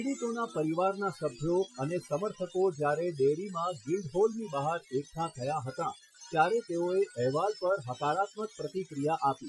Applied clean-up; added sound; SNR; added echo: classical method Wiener filter.